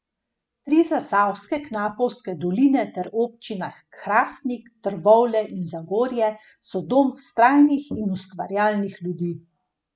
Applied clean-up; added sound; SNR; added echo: none; none; none; none.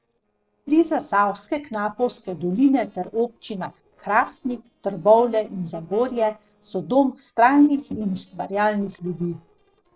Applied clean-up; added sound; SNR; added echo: neural separator model SepFormer DNS4.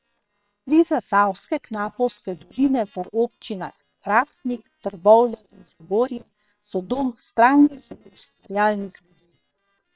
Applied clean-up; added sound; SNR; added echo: neural separator model SepFormer WHAM!.